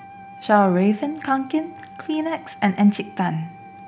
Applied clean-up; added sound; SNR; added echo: none; Wind instrument, woodwind instrument; 20 dB; none.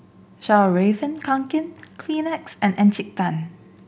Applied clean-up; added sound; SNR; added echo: none; none; none; none.